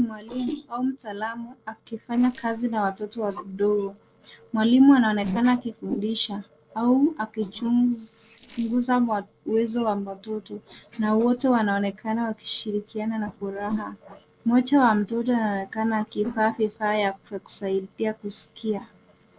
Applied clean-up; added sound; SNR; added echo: neural separator model SepFormer DNS4.